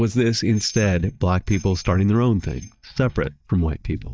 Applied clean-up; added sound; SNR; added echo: neural mask model DeepFilterNet 3.